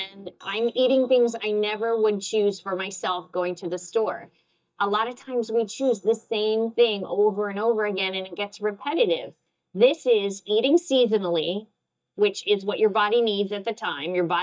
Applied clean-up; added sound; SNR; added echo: neural mask model DeepFilterNet 3.